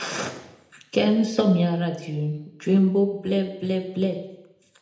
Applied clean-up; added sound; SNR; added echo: none; none; none; reverberation time 0.8 s.